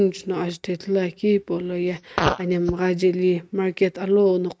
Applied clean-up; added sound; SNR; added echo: neural mask model RNNoise.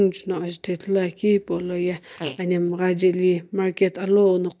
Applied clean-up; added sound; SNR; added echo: neural mask model DeepFilterNet 3.